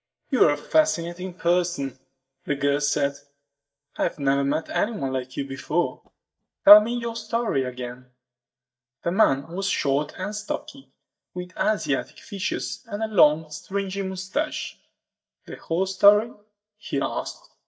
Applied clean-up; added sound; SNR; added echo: neural mask model DeepFilterNet 3.